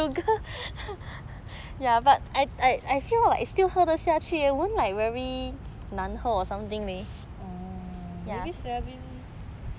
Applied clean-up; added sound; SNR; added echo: none; none; none; none.